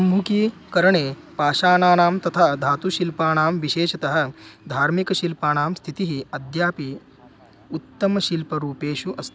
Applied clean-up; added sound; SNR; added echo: none; none; none; none.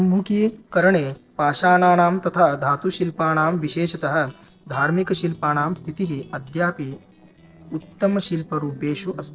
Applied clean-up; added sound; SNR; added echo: neural separator model SepFormer DNS4.